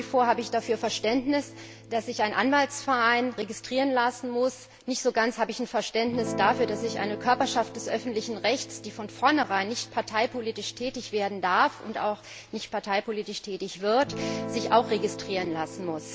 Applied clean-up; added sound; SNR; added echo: none; Guitar; 13 dB; none.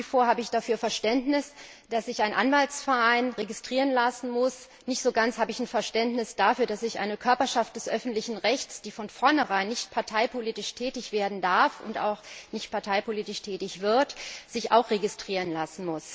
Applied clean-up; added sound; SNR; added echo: none; none; none; none.